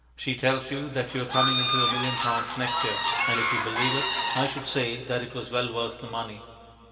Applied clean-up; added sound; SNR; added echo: none; Bird / Fowl; -4 dB; reverberation time 2.4 s.